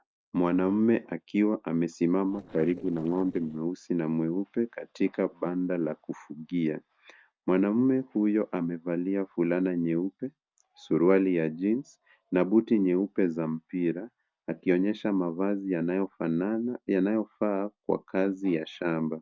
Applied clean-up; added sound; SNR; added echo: neural separator model SepFormer DNS4.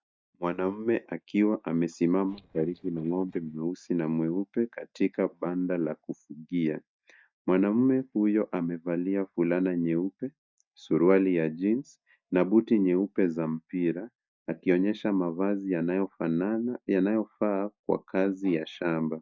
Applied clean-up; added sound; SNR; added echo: neural mask model DeepFilterNet 3.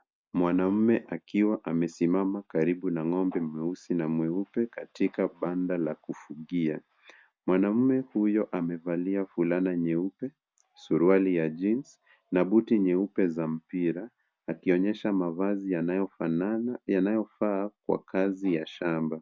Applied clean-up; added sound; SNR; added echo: none; none; none; none.